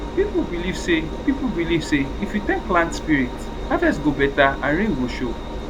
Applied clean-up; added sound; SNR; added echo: none; Engine; 7 dB; none.